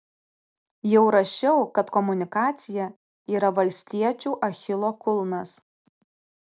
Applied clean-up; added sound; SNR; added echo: none; none; none; none.